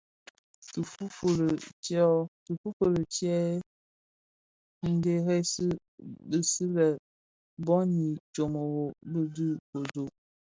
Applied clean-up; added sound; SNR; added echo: none; none; none; none.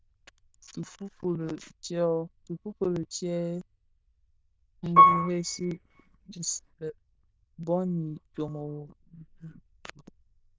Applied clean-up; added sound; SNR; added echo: neural diffusion model UNIVERSE++.